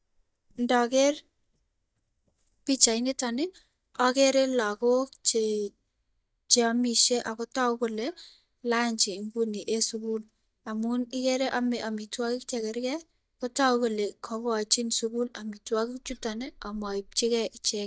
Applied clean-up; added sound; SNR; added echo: neural mask model DeepFilterNet 3.